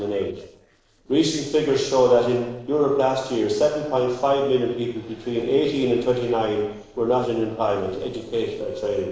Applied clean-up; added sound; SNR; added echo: neural separator model SepFormer DNS4.